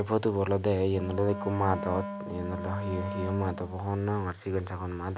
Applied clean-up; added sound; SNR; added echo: none; Wind instrument, woodwind instrument; 8 dB; none.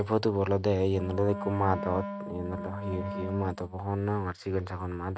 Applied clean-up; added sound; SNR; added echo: neural mask model RNNoise.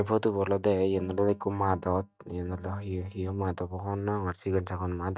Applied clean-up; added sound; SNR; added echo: neural mask model DeepFilterNet 3.